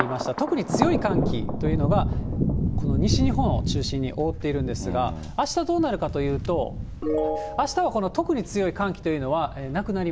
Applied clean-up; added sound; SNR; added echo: none; Thunder; 2 dB; none.